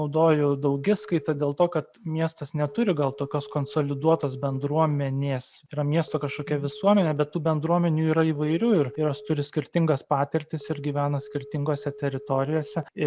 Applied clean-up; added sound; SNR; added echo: none; Telephone; 19 dB; none.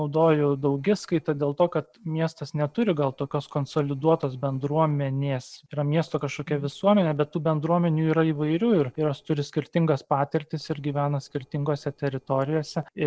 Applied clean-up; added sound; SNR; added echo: neural separator model SepFormer DNS4.